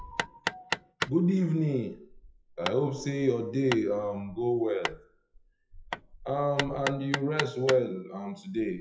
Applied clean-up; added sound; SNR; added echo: classical method WPE with log-MMSE.